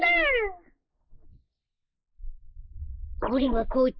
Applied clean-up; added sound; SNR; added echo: neural mask model Resemble Enhance denoiser.